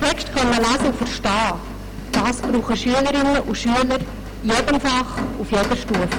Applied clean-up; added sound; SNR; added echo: none; Rain; 8 dB; none.